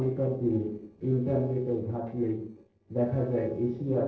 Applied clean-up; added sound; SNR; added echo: neural separator model SepFormer DNS4.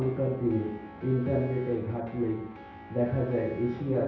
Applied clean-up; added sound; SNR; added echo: none; Guitar; 18 dB; reverberation time 0.7 s.